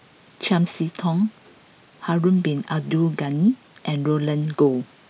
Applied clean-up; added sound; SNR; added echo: none; none; none; none.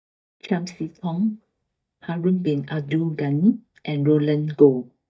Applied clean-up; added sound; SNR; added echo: neural mask model DeepFilterNet 3.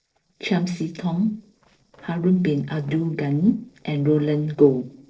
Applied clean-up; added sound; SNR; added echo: neural separator model SepFormer DNS4.